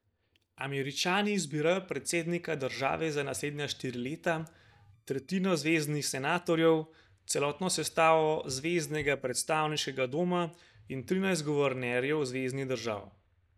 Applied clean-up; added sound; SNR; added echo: neural mask model DeepFilterNet 3.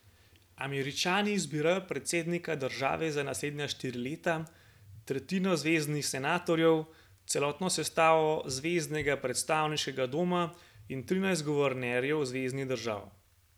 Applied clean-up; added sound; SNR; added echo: none; none; none; none.